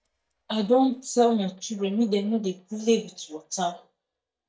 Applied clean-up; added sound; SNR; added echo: neural mask model DeepFilterNet 3.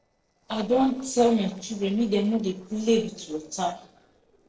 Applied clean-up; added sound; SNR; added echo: neural separator model SepFormer DNS4.